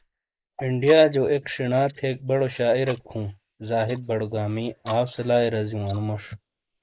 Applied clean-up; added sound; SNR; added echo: neural mask model Resemble Enhance denoiser.